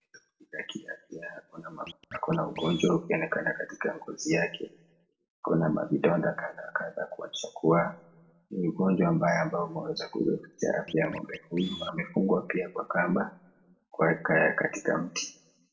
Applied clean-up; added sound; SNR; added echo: none; Scratching (performance technique); 17 dB; reverberation time 0.4 s.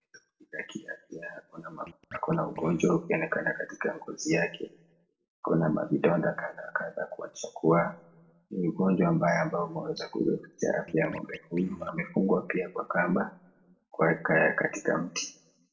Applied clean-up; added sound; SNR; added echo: neural separator model SepFormer DNS4.